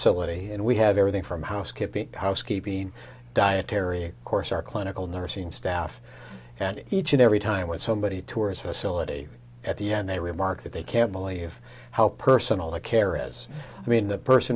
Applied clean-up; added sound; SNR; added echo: none; none; none; none.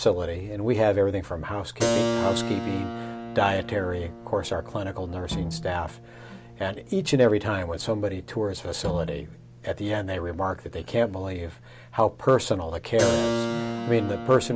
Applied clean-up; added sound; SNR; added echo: none; Keyboard (musical) + Bowed string instrument; 6 dB; none.